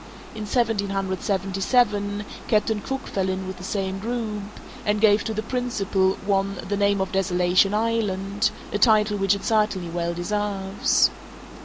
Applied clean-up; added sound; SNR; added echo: none; Water; 16 dB; none.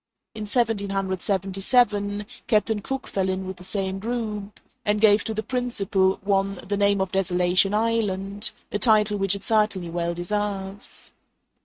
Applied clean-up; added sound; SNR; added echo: neural mask model RNNoise.